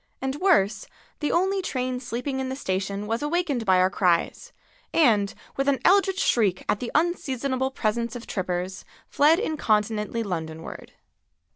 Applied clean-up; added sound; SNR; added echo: none; none; none; none.